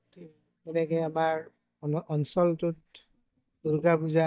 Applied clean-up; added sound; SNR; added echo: neural mask model DeepFilterNet 3.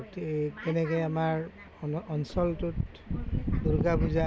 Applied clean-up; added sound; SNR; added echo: none; none; none; none.